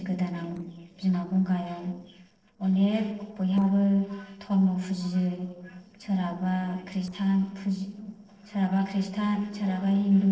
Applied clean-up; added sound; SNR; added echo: neural separator model SepFormer DNS4.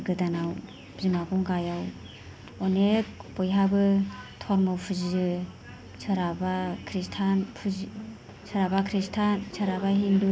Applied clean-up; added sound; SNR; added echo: none; none; none; none.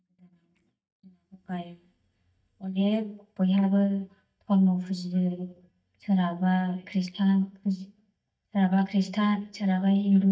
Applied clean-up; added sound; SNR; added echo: neural mask model DeepFilterNet 3.